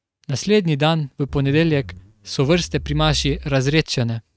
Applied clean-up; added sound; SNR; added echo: neural mask model RNNoise.